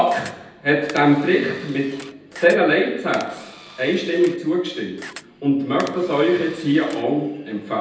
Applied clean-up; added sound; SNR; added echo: none; Camera; 20 dB; reverberation time 0.9 s.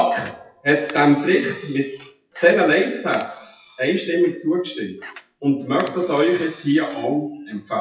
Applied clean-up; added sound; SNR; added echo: classical method WPE with log-MMSE.